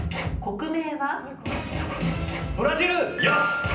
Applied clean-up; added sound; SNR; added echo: none; none; none; reverberation time 0.6 s.